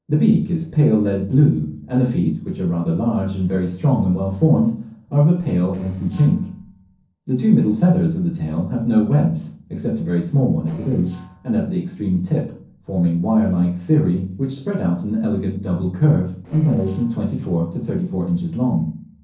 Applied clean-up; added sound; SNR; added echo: neural separator model SepFormer DNS4.